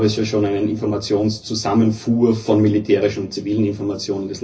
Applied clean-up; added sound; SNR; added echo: none; none; none; reverberation time 0.4 s.